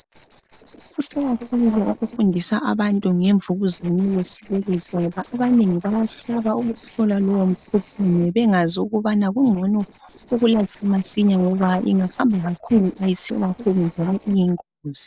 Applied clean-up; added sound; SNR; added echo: neural separator model SepFormer DNS4.